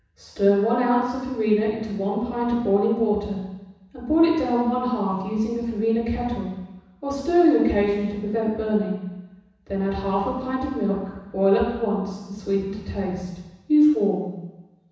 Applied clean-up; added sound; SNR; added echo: none; none; none; reverberation time 1.1 s.